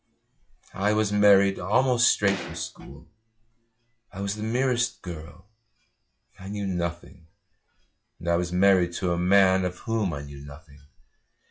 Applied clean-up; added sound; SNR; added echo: classical method log-MMSE.